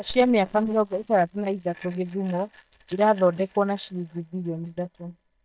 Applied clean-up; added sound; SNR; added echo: neural mask model DeepFilterNet 3.